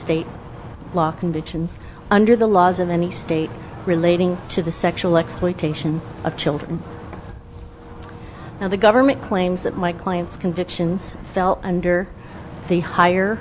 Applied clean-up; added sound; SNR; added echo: none; Wind; 14 dB; none.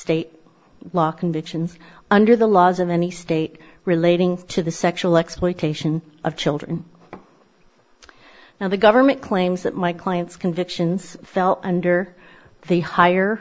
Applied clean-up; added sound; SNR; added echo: none; none; none; none.